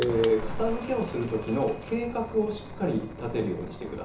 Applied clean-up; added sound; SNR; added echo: none; Fire; 8 dB; reverberation time 0.7 s.